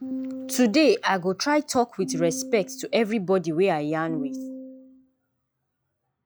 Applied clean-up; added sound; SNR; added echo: classical method log-MMSE.